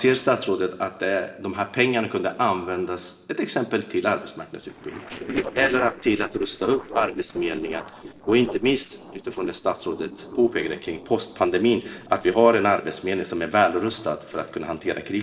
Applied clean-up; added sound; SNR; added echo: neural separator model SepFormer DNS4.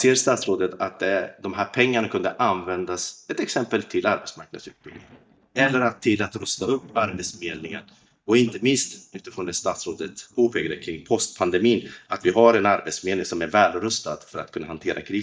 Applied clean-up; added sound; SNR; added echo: neural mask model DeepFilterNet 3.